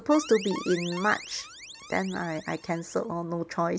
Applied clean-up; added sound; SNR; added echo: none; Alarm; 13 dB; none.